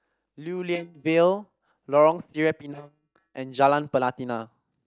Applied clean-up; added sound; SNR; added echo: neural mask model DeepFilterNet 3.